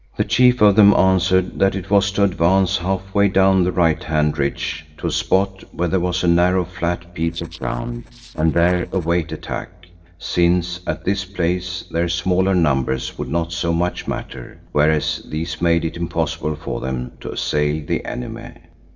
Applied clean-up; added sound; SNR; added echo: neural separator model SepFormer DNS4.